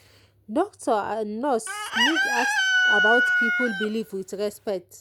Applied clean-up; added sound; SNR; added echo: none; Chicken, rooster; -2 dB; none.